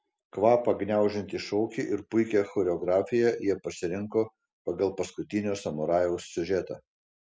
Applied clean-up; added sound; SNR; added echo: none; none; none; none.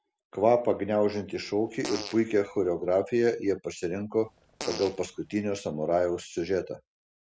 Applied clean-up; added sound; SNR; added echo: none; Fart; 14 dB; none.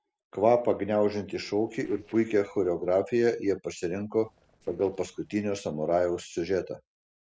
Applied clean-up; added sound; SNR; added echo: neural separator model SepFormer DNS4.